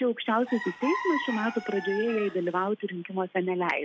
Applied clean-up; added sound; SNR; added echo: none; Chicken, rooster; 8 dB; none.